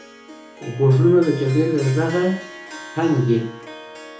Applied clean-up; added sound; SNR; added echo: none; Harp; 17 dB; reverberation time 0.6 s.